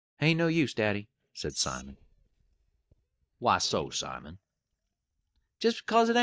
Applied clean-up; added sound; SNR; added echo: neural mask model DeepFilterNet 3.